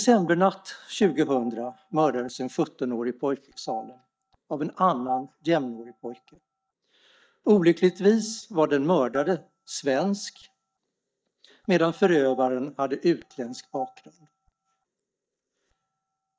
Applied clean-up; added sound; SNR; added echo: neural mask model DeepFilterNet 3.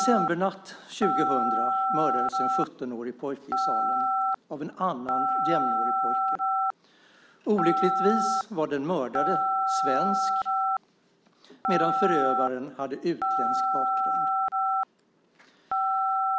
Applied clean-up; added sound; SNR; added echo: none; Telephone; -4 dB; none.